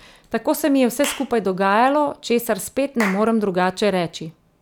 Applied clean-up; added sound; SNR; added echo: none; Clapping / Chirp, tweet; 16 dB; none.